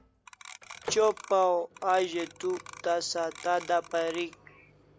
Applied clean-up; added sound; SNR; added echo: none; Microwave oven + Clock; 17 dB; none.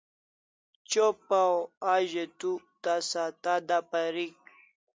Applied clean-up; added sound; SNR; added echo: none; none; none; none.